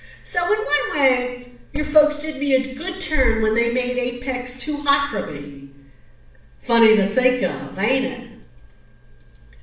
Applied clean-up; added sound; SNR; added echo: none; none; none; reverberation time 0.7 s.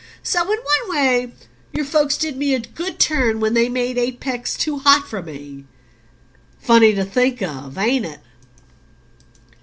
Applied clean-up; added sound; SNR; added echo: none; none; none; none.